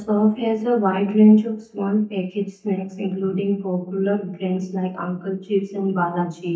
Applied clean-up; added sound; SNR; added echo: neural mask model DeepFilterNet 3.